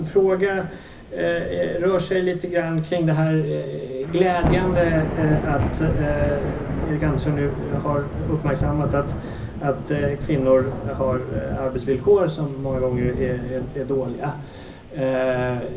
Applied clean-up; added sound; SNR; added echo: none; Thunder / Rain; 6 dB; reverberation time 0.4 s.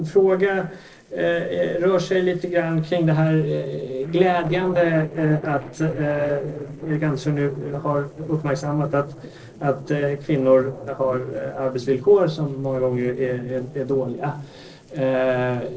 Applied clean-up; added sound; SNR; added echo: neural separator model SepFormer DNS4.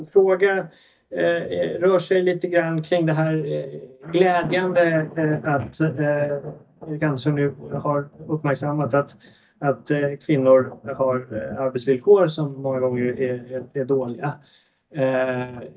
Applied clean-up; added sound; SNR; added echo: neural mask model DeepFilterNet 3.